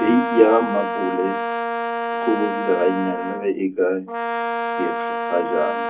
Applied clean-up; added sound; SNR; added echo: none; Brass instrument; 3 dB; reverberation time 0.3 s.